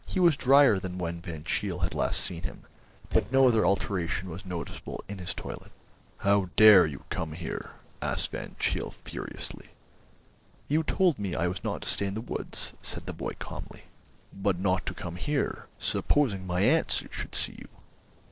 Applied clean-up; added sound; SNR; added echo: neural separator model SepFormer DNS4.